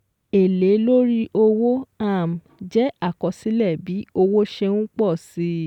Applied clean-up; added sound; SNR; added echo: none; none; none; none.